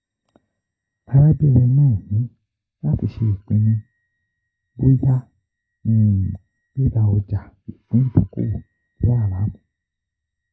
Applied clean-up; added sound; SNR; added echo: neural mask model DeepFilterNet 3.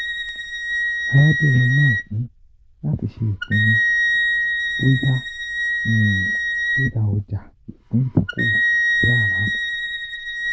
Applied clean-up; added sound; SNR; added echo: neural diffusion model UNIVERSE++.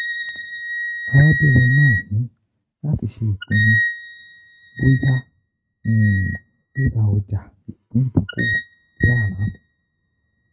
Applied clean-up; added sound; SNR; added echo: neural mask model RNNoise.